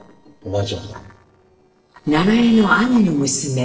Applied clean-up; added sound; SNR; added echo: neural separator model SepFormer DNS4.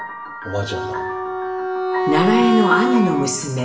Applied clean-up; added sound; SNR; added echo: none; Wind instrument, woodwind instrument; 2 dB; reverberation time 1.1 s.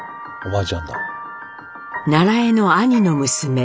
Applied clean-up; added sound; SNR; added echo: none; none; none; none.